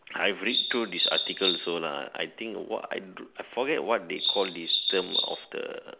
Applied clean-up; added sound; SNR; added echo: none; Bird vocalization, bird call, bird song; -3 dB; none.